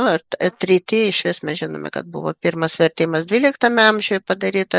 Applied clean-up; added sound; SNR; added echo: neural mask model Resemble Enhance denoiser.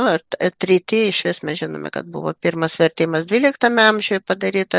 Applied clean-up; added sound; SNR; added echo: none; none; none; none.